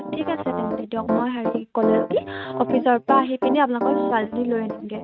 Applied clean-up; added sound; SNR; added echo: neural mask model RNNoise.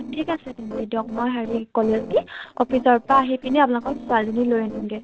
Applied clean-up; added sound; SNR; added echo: neural separator model SepFormer DNS4.